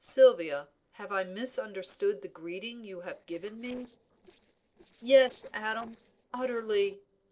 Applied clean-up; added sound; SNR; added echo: neural separator model SepFormer DNS4.